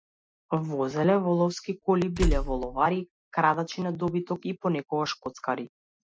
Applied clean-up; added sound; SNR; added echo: classical method Wiener filter.